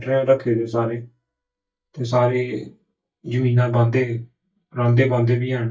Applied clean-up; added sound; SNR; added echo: neural mask model DeepFilterNet 3.